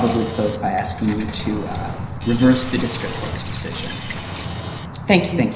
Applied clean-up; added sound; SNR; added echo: none; Liquid; 13 dB; reverberation time 0.9 s.